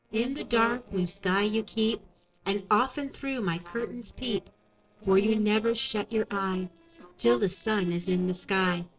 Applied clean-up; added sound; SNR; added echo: neural separator model SepFormer DNS4.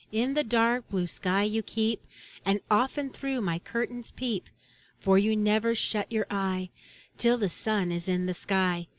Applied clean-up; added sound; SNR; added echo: none; none; none; none.